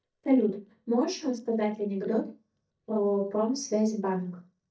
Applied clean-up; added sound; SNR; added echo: neural mask model DeepFilterNet 3.